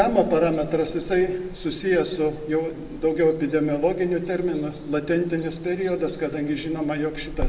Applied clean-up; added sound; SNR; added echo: none; Water; 13 dB; reverberation time 1.0 s.